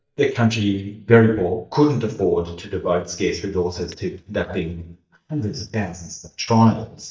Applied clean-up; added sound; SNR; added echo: neural mask model DeepFilterNet 3.